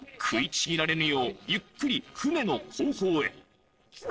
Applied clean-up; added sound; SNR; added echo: neural separator model SepFormer DNS4.